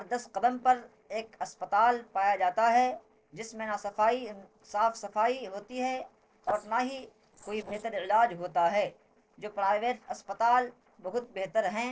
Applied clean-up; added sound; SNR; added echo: neural separator model SepFormer DNS4.